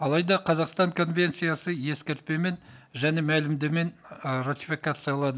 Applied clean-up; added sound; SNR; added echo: none; none; none; none.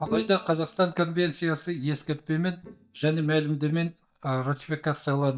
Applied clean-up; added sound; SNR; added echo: neural mask model DeepFilterNet 3.